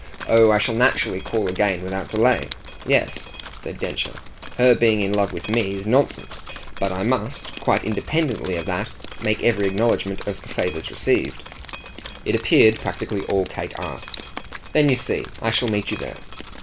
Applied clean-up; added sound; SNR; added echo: none; Drip; 13 dB; none.